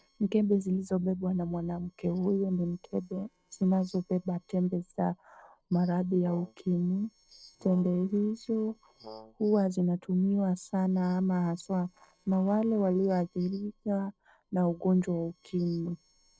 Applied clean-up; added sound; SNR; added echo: neural separator model SepFormer DNS4.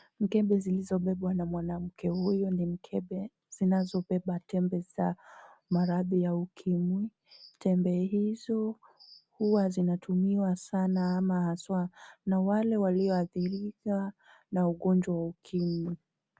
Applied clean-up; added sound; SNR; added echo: none; none; none; none.